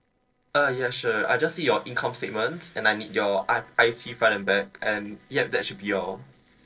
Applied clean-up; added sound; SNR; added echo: neural separator model SepFormer DNS4.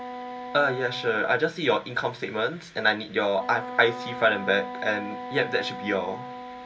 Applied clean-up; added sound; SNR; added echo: none; Wind instrument, woodwind instrument; 11 dB; reverberation time 0.1 s.